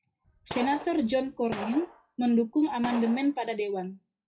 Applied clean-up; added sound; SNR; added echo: classical method WPE with log-MMSE.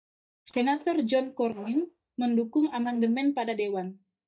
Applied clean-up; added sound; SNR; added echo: neural mask model DeepFilterNet 3.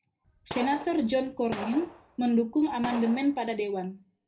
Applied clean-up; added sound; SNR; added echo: none; Gunshot, gunfire; 13 dB; reverberation time 0.5 s.